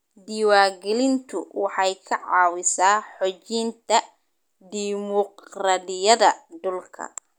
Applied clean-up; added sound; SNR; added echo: none; none; none; none.